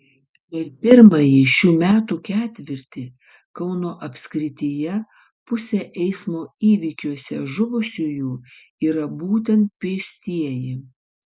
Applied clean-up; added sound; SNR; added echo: none; none; none; none.